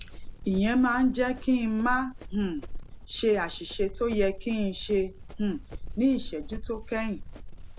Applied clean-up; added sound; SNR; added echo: none; Run; 9 dB; none.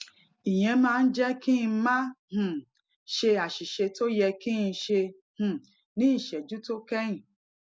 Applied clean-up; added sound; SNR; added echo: none; none; none; none.